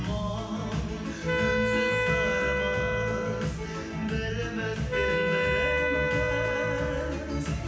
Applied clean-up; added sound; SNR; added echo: none; Wind instrument, woodwind instrument; -2 dB; reverberation time 0.9 s.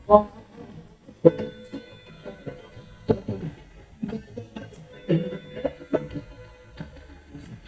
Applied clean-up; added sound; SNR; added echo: neural mask model DeepFilterNet 3.